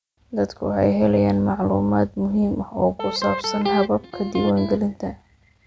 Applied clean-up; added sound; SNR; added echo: none; Electric guitar; 6 dB; none.